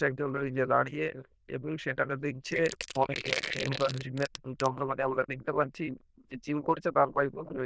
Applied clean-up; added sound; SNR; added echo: neural diffusion model UNIVERSE++.